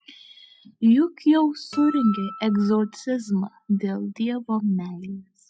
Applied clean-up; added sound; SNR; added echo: classical method log-MMSE.